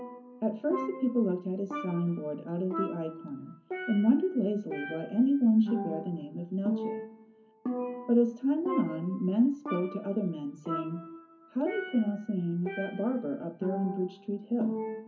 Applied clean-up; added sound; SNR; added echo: none; Percussion; 9 dB; reverberation time 0.4 s.